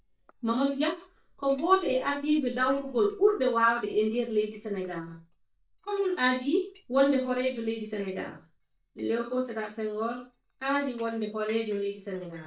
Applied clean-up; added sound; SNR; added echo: neural mask model DeepFilterNet 3.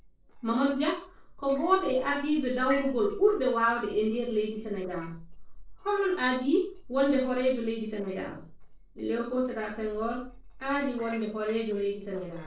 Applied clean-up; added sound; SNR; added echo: neural separator model SepFormer DNS4.